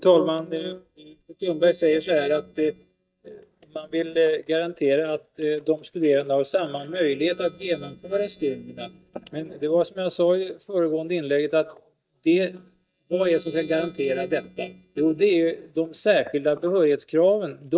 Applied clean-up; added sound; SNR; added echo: neural mask model DeepFilterNet 3.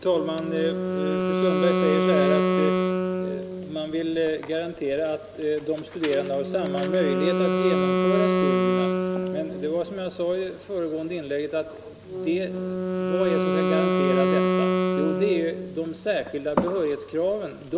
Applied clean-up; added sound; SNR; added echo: none; Wind instrument, woodwind instrument; -1 dB; none.